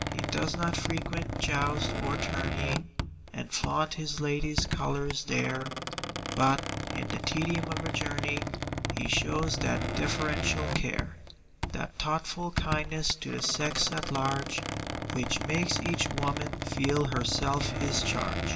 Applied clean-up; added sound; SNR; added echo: none; Squeak; 2 dB; reverberation time 0.3 s.